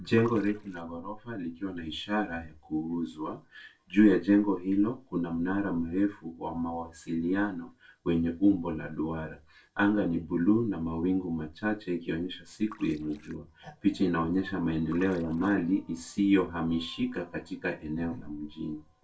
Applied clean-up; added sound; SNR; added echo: neural separator model SepFormer DNS4.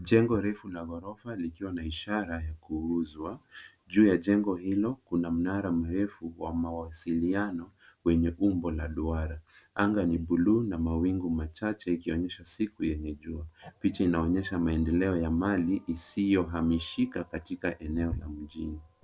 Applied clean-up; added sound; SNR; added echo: none; none; none; none.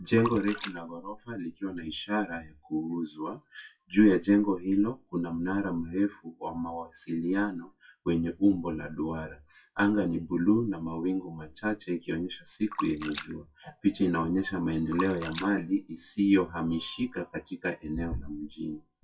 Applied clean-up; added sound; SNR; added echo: classical method WPE with log-MMSE.